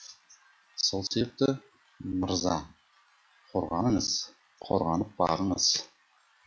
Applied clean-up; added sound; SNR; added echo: classical method log-MMSE.